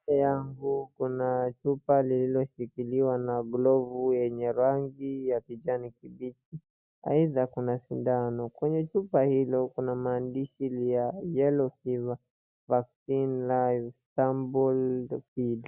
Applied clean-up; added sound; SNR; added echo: none; none; none; none.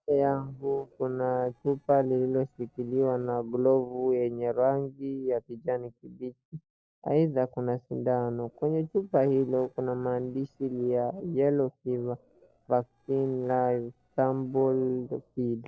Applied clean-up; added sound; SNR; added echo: neural separator model SepFormer DNS4.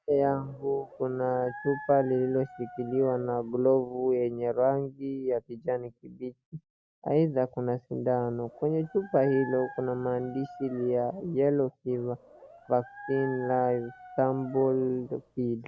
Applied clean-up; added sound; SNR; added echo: none; Dog; 17 dB; none.